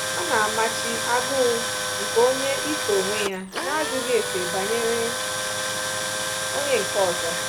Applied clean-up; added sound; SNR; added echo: none; Tools; 1 dB; none.